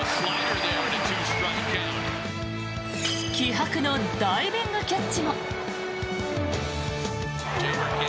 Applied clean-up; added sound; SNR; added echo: none; none; none; none.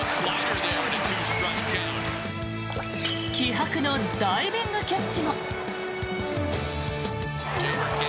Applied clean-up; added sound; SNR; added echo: none; Drip; 18 dB; none.